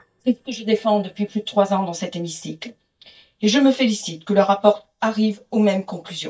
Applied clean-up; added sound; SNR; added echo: neural mask model DeepFilterNet 3.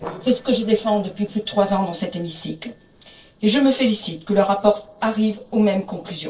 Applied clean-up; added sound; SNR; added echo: neural separator model SepFormer DNS4.